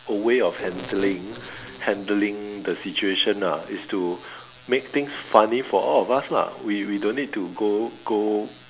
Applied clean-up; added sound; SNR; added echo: none; none; none; none.